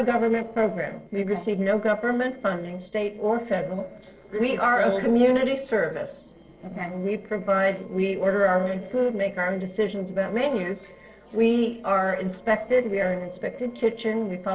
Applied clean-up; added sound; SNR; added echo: neural separator model SepFormer DNS4.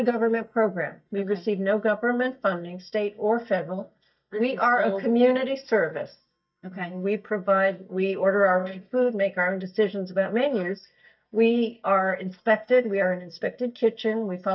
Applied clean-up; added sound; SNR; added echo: neural mask model DeepFilterNet 3.